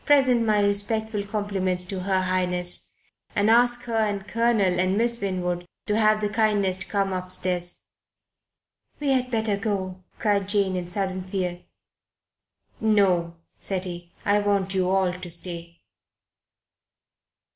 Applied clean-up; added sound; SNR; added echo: none; none; none; none.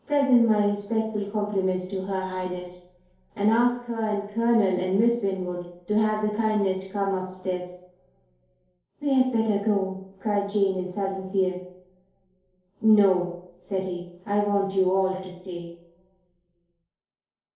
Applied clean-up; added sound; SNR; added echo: none; none; none; reverberation time 2.4 s.